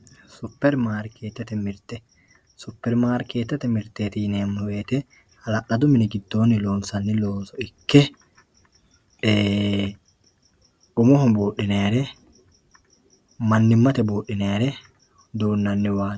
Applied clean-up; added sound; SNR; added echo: none; none; none; none.